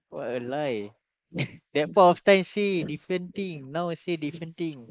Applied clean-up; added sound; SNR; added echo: neural mask model Resemble Enhance denoiser.